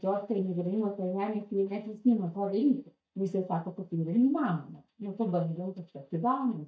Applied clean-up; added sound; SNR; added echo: neural mask model DeepFilterNet 3.